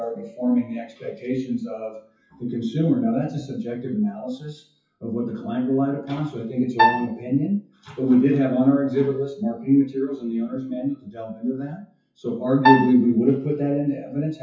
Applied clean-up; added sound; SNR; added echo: classical method WPE with log-MMSE.